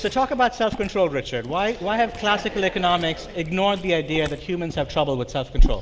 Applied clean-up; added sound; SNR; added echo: none; Liquid; 4 dB; none.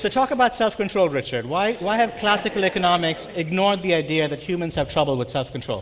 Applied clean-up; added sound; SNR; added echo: none; none; none; none.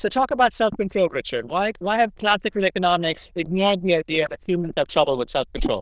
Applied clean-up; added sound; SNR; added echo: neural diffusion model UNIVERSE++.